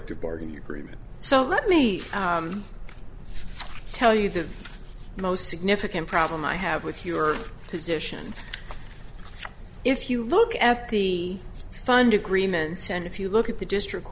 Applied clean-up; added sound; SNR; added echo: none; none; none; none.